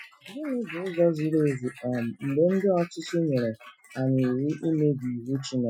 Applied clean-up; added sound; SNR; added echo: classical method Wiener filter.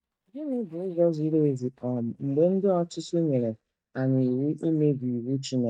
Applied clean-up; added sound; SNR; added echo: neural mask model DeepFilterNet 3.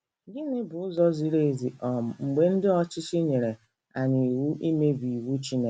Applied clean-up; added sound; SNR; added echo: none; none; none; none.